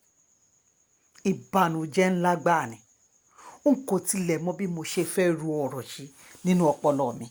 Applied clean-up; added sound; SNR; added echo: none; none; none; none.